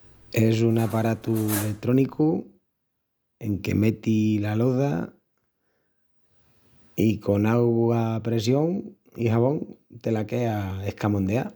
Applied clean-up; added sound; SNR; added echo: none; Cutlery, silverware; 15 dB; none.